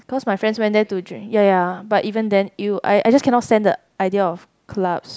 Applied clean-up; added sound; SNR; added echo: none; none; none; none.